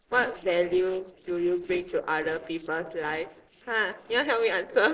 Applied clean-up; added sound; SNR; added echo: neural separator model SepFormer DNS4.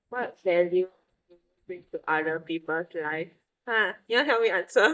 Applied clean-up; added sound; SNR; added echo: neural mask model DeepFilterNet 3.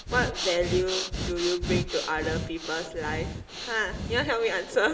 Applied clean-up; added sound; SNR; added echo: none; Breathing; 4 dB; reverberation time 1.8 s.